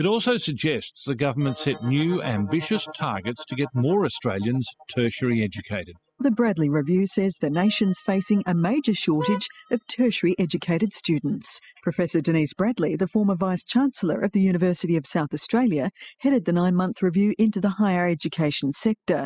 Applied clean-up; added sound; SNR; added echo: classical method spectral subtraction.